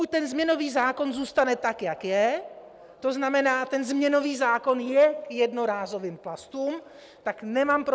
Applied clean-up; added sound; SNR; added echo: none; none; none; none.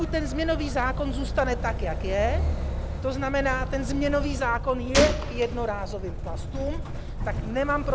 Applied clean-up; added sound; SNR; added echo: none; Motor vehicle (road) + Gunshot, gunfire; 1 dB; none.